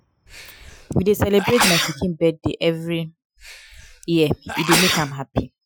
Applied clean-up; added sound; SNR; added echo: classical method Wiener filter.